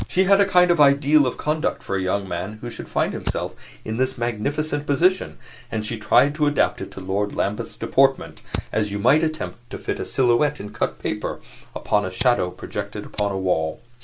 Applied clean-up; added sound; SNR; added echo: none; Fire; 18 dB; none.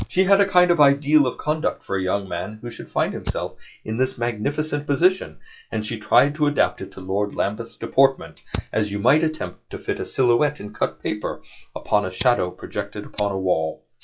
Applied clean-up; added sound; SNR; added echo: classical method log-MMSE.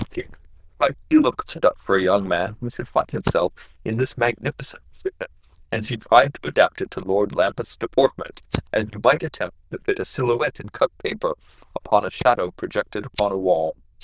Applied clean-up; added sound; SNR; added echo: neural diffusion model UNIVERSE++.